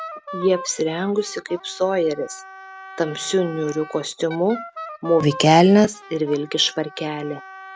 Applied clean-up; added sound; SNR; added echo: none; Wind instrument, woodwind instrument; 16 dB; none.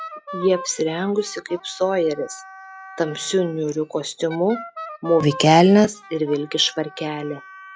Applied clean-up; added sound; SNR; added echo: classical method log-MMSE.